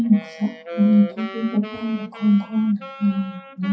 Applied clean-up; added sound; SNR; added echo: classical method WPE with log-MMSE.